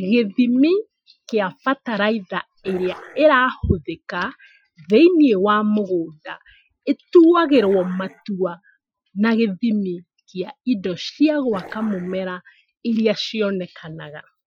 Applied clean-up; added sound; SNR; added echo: classical method Wiener filter.